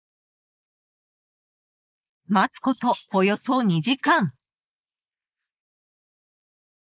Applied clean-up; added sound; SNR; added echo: neural mask model Resemble Enhance denoiser.